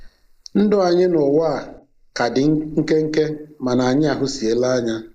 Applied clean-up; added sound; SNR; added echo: neural mask model Resemble Enhance denoiser.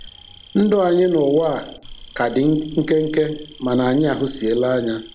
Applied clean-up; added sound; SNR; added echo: none; Insect; 20 dB; none.